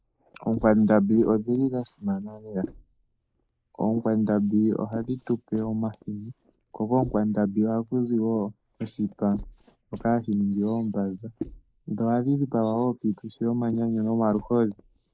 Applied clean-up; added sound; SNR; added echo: neural mask model Resemble Enhance denoiser.